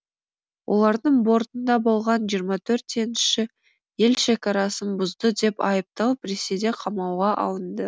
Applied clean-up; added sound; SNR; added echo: none; none; none; none.